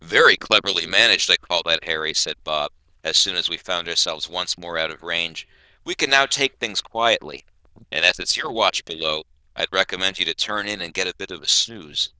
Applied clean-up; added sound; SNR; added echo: neural diffusion model UNIVERSE++.